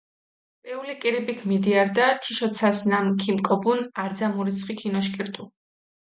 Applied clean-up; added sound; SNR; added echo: none; none; none; none.